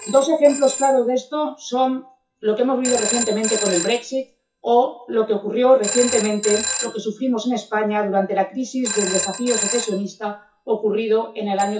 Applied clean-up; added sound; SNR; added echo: classical method WPE with log-MMSE.